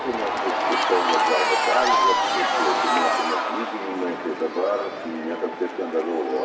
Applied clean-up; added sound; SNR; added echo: none; Crowd / Cheering; -3 dB; reverberation time 1.5 s.